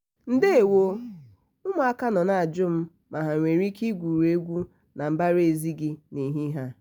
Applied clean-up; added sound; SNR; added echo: none; none; none; none.